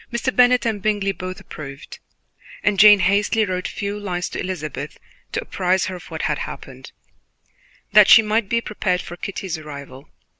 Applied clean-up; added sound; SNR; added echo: none; none; none; none.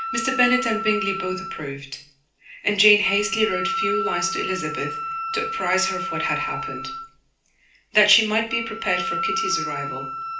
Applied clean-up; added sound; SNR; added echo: none; Wind instrument, woodwind instrument; 5 dB; reverberation time 0.4 s.